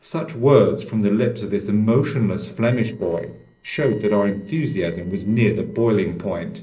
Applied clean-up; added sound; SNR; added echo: neural separator model SepFormer DNS4.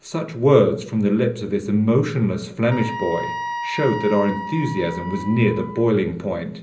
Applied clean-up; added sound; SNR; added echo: none; Wind instrument, woodwind instrument; 10 dB; reverberation time 0.5 s.